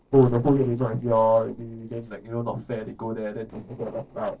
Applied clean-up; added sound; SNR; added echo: neural separator model SepFormer DNS4.